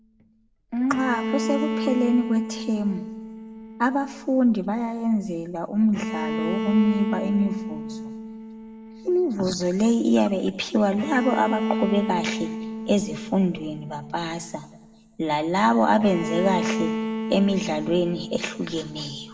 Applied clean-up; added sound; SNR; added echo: none; Bowed string instrument; 7 dB; reverberation time 1.0 s.